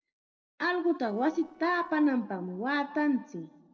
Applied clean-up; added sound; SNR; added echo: neural separator model SepFormer DNS4.